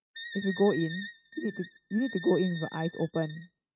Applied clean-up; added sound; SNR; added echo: neural mask model RNNoise.